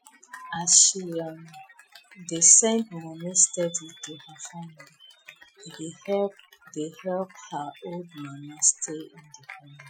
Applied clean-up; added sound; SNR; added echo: classical method Wiener filter.